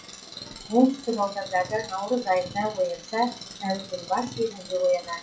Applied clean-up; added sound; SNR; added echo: classical method WPE with log-MMSE.